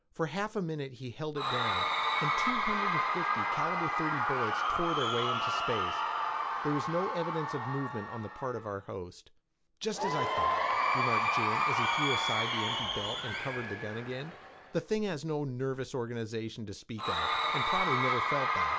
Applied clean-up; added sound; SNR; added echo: none; Crowd / Cheering; -4 dB; none.